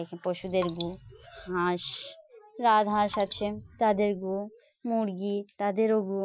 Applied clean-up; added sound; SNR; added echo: classical method Wiener filter.